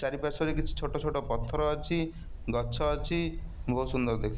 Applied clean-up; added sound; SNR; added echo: none; Wind / Bird; 5 dB; none.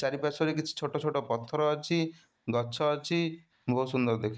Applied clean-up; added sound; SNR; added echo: neural mask model DeepFilterNet 3.